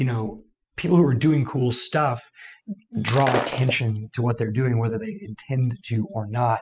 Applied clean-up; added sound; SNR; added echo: classical method spectral subtraction.